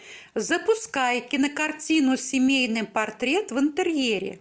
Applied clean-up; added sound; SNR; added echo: none; none; none; none.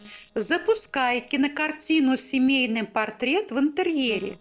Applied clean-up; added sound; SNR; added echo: neural separator model SepFormer DNS4.